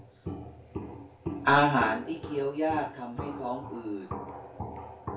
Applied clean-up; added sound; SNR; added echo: none; Walk, footsteps; 9 dB; reverberation time 0.3 s.